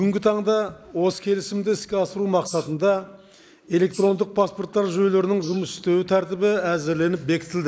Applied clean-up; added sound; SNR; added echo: neural mask model Resemble Enhance denoiser.